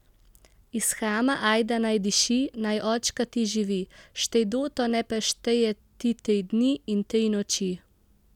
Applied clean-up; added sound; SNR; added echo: none; none; none; none.